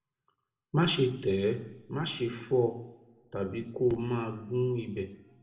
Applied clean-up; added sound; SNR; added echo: none; none; none; reverberation time 0.8 s.